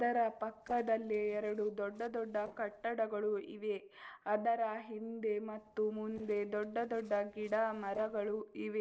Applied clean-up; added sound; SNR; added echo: neural separator model SepFormer DNS4.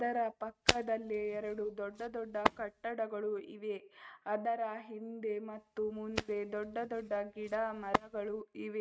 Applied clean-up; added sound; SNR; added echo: neural mask model RNNoise.